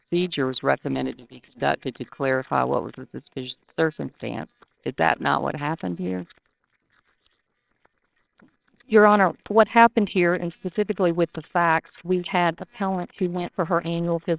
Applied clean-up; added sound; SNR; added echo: neural separator model SepFormer WHAMR!.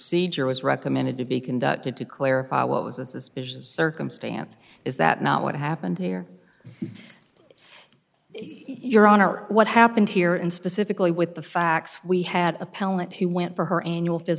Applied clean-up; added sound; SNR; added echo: none; none; none; none.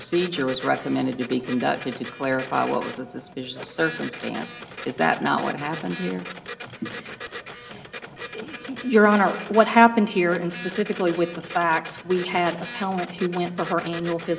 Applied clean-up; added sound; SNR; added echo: none; Printer; 14 dB; reverberation time 0.6 s.